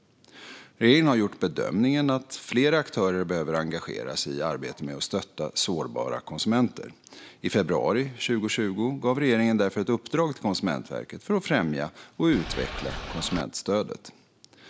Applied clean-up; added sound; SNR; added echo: none; Boat, Water vehicle; 8 dB; none.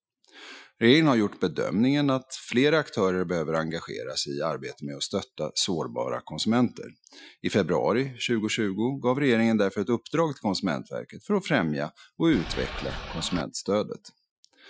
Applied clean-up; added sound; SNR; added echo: classical method Wiener filter.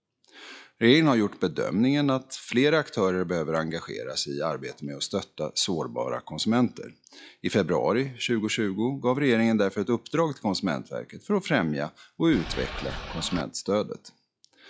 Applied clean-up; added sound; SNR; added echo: classical method log-MMSE.